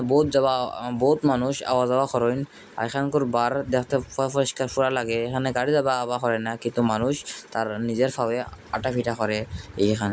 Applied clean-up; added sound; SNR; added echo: none; none; none; none.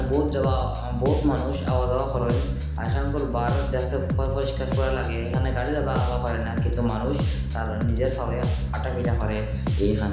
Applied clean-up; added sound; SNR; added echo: none; Bass guitar; -2 dB; reverberation time 1.1 s.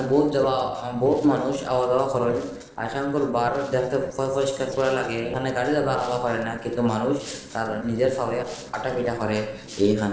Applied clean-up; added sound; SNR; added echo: neural separator model SepFormer DNS4.